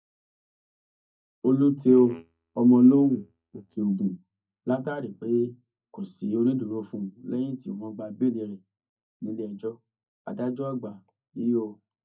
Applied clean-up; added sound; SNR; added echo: neural mask model DeepFilterNet 3.